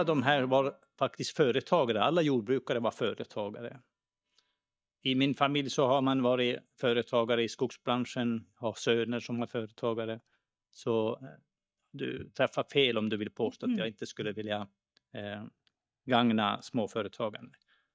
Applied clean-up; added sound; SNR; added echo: neural mask model DeepFilterNet 3.